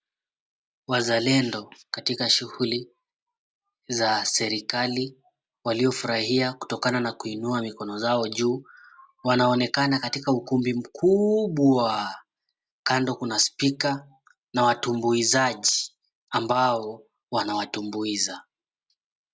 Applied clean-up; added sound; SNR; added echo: none; none; none; none.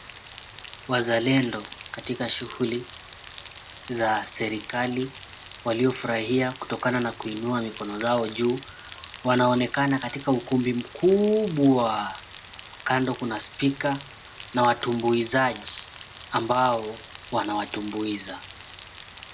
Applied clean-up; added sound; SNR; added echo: none; Rain; 14 dB; none.